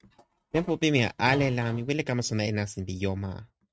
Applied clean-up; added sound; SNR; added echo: neural mask model RNNoise.